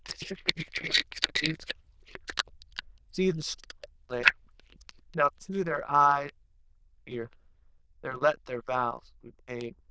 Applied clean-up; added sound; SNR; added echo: neural diffusion model UNIVERSE++.